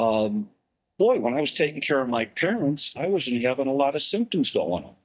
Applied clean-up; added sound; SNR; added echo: neural mask model DeepFilterNet 3.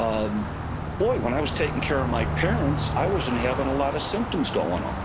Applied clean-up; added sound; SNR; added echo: none; Car passing by; 2 dB; none.